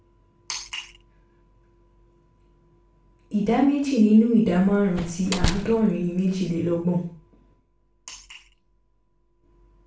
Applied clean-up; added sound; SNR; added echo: none; Slam; 6 dB; reverberation time 0.4 s.